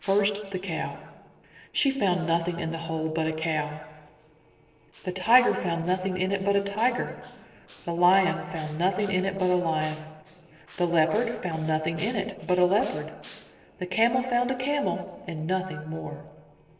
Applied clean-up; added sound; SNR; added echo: neural separator model SepFormer DNS4.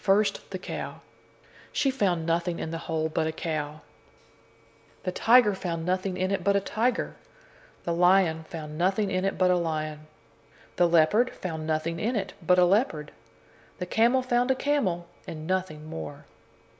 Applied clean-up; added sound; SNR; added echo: none; none; none; none.